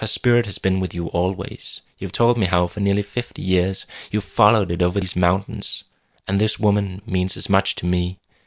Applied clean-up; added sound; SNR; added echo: none; none; none; none.